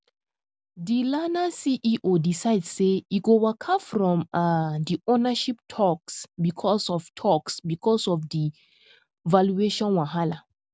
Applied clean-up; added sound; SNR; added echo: none; none; none; none.